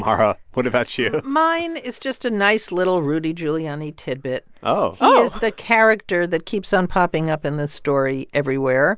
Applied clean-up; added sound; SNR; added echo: none; none; none; none.